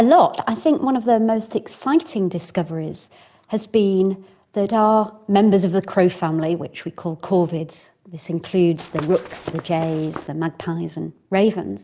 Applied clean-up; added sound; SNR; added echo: none; Walk, footsteps / Run; 14 dB; none.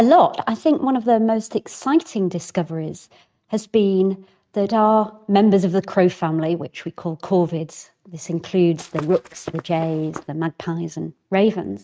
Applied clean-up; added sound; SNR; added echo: neural mask model RNNoise.